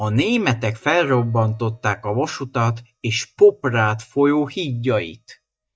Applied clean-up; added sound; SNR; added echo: neural mask model DeepFilterNet 3.